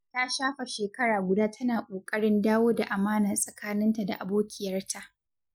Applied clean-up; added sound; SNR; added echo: none; none; none; none.